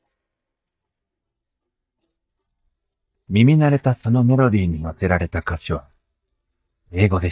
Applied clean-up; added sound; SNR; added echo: neural mask model DeepFilterNet 3.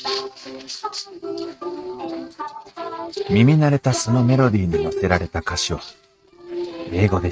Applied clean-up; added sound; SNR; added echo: neural mask model RNNoise.